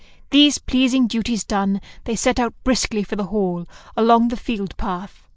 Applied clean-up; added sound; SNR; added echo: neural mask model Resemble Enhance denoiser.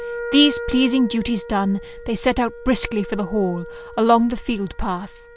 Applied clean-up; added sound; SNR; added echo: none; Wind instrument, woodwind instrument; 13 dB; none.